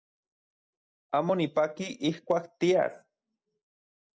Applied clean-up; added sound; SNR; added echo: none; none; none; none.